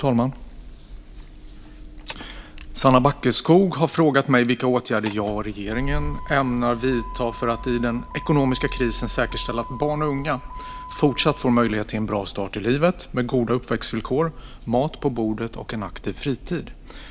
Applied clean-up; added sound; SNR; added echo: none; Motor vehicle (road); 12 dB; none.